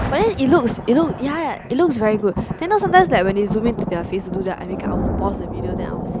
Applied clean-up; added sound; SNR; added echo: none; Thunder; 6 dB; none.